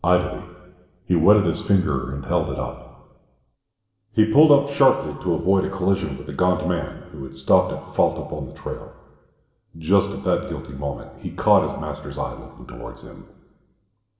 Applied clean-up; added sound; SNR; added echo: none; none; none; reverberation time 1.2 s.